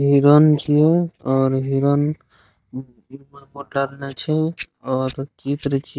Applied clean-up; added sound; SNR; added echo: neural mask model DeepFilterNet 3.